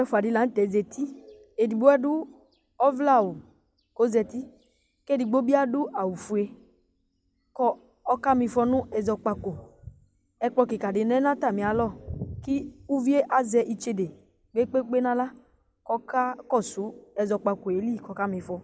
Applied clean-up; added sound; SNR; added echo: none; none; none; none.